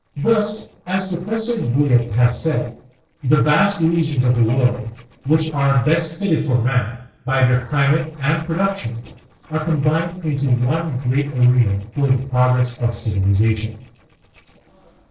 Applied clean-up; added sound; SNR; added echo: neural separator model SepFormer DNS4.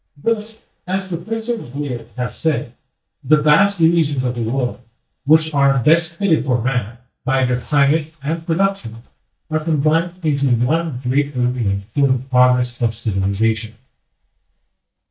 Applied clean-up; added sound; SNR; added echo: neural mask model DeepFilterNet 3.